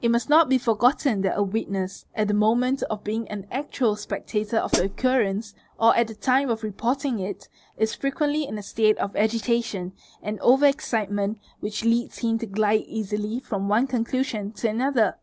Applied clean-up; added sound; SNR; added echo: none; Hi-hat; 4 dB; none.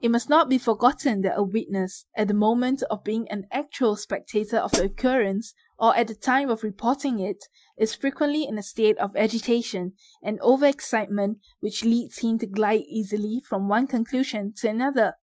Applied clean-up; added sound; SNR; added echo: classical method Wiener filter.